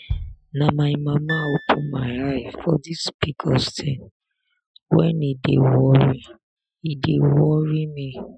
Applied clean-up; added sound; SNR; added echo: classical method Wiener filter.